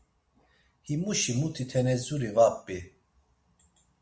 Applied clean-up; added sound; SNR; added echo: none; none; none; none.